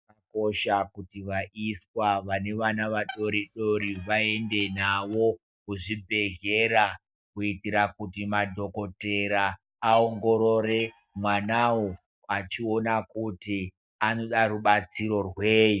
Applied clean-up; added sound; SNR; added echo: neural mask model DeepFilterNet 3.